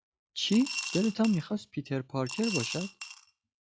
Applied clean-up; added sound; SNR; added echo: classical method log-MMSE.